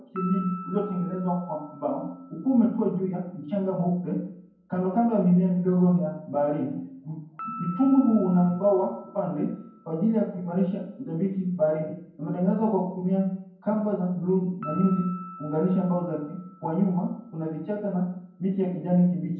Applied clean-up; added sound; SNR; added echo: none; Piano; 20 dB; reverberation time 0.9 s.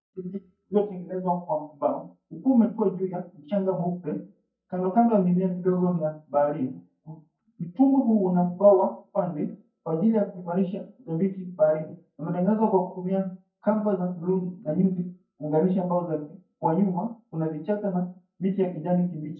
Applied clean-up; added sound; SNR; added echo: neural mask model DeepFilterNet 3.